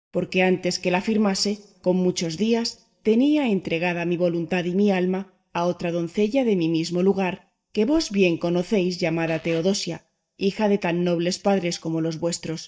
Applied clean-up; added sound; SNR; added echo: neural mask model DeepFilterNet 3.